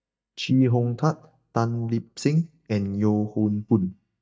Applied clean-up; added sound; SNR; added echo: neural mask model DeepFilterNet 3.